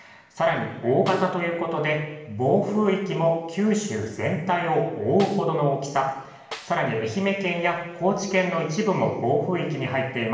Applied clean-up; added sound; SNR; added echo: none; Snare drum; 19 dB; reverberation time 1.0 s.